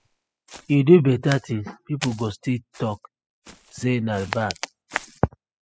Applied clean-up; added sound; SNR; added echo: classical method spectral subtraction.